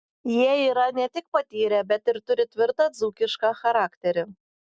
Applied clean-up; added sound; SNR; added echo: none; none; none; none.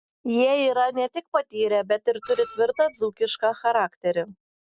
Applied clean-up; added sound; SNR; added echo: none; Screech; 19 dB; none.